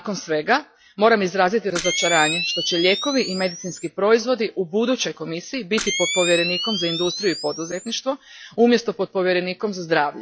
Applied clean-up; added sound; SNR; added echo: classical method log-MMSE.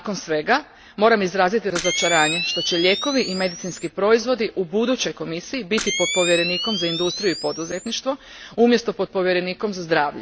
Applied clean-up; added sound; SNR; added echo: none; Camera; 7 dB; none.